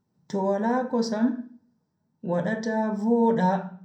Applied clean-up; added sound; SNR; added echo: none; none; none; reverberation time 0.6 s.